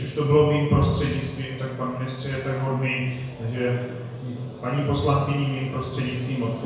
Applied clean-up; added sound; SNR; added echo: none; none; none; reverberation time 1.0 s.